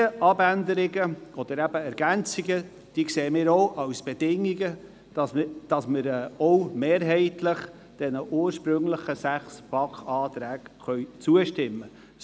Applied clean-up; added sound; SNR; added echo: none; none; none; none.